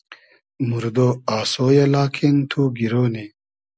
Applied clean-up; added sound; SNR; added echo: none; none; none; none.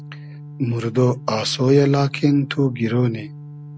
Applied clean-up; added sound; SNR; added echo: none; Organ; 16 dB; none.